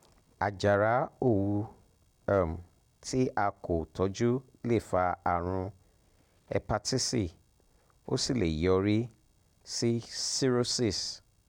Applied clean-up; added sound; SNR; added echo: none; none; none; none.